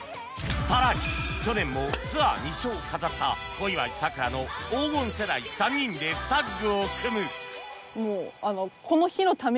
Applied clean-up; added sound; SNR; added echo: none; none; none; none.